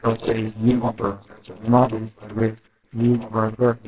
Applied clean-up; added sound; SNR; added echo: neural separator model SepFormer WHAMR!.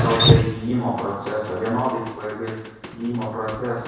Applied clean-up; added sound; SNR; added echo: none; Drip; -1 dB; reverberation time 1.0 s.